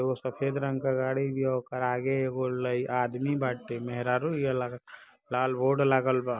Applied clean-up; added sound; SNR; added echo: none; none; none; none.